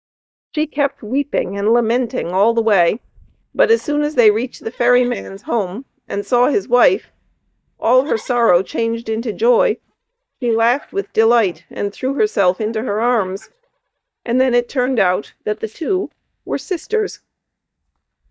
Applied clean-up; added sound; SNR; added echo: neural mask model DeepFilterNet 3.